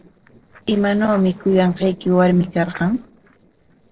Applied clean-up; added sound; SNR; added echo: neural separator model SepFormer DNS4.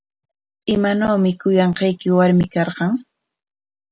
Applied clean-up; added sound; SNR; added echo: none; none; none; none.